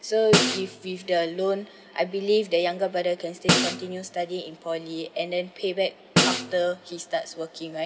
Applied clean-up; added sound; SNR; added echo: none; Snare drum; 0 dB; none.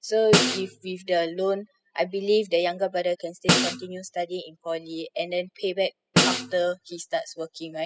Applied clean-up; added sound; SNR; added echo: classical method spectral subtraction.